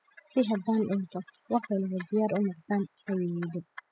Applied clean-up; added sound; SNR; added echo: classical method spectral subtraction.